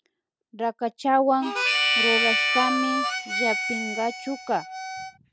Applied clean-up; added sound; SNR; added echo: none; Harmonica; -2 dB; none.